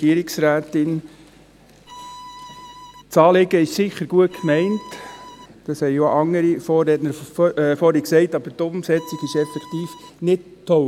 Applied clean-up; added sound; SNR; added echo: none; Bowed string instrument; 19 dB; none.